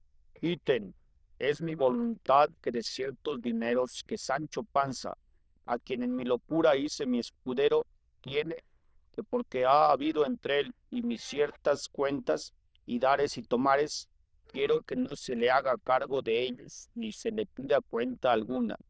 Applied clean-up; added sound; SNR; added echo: neural diffusion model UNIVERSE++.